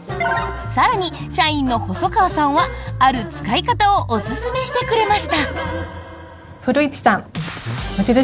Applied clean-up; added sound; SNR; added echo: none; none; none; none.